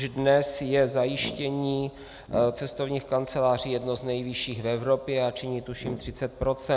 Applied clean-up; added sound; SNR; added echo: none; Brass instrument; 15 dB; none.